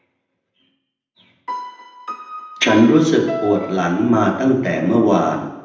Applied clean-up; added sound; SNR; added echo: none; Piano; 13 dB; reverberation time 0.8 s.